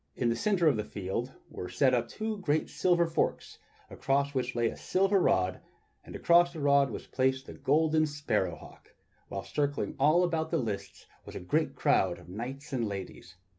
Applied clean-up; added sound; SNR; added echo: none; none; none; none.